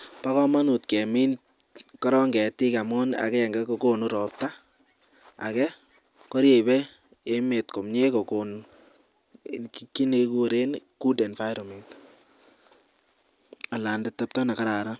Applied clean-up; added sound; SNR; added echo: none; none; none; none.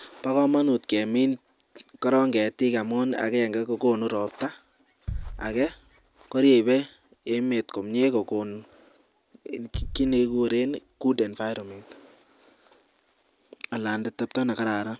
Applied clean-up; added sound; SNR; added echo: none; Bass drum; 15 dB; none.